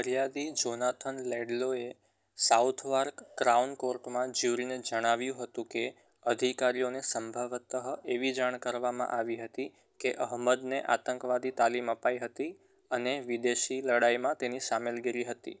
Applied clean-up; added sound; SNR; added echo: none; none; none; none.